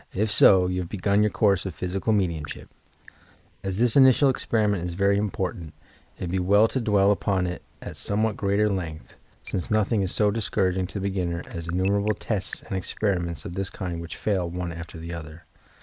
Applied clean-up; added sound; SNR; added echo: neural mask model Resemble Enhance denoiser.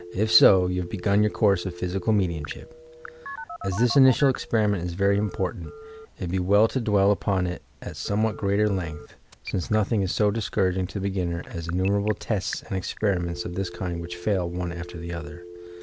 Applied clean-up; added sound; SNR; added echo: none; Telephone; 17 dB; none.